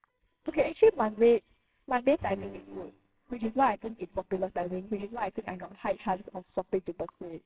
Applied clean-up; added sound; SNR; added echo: neural separator model SepFormer WHAMR!.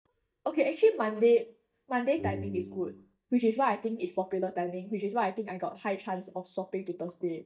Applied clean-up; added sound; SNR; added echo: neural mask model DeepFilterNet 3.